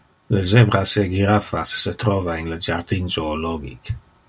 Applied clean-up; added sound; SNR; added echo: none; none; none; none.